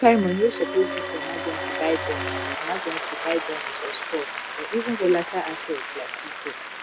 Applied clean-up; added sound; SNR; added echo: none; Organ + Applause; 5 dB; none.